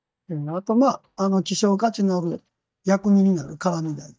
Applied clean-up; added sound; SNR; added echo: neural mask model DeepFilterNet 3.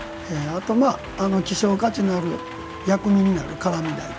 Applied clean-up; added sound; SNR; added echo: none; Rain; 17 dB; none.